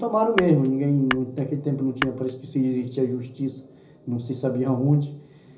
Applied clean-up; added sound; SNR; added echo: none; Tap / Glass; 9 dB; reverberation time 0.5 s.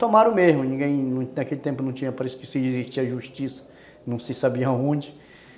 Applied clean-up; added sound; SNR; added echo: none; none; none; none.